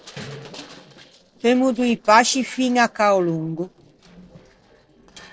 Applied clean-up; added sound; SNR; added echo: neural separator model SepFormer DNS4.